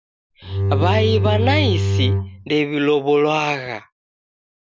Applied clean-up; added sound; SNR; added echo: none; Bowed string instrument; -2 dB; none.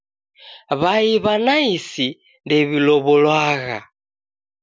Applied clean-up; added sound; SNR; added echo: none; none; none; none.